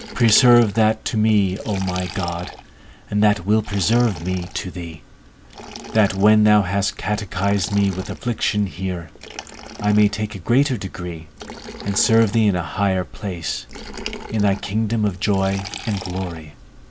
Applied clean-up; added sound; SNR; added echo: none; Liquid; 16 dB; none.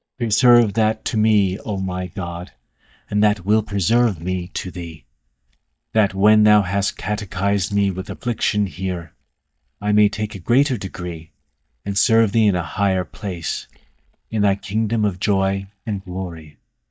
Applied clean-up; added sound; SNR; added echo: neural mask model DeepFilterNet 3.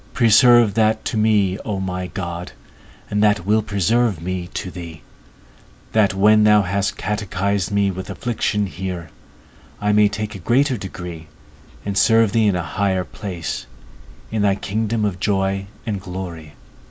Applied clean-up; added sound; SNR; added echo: none; none; none; none.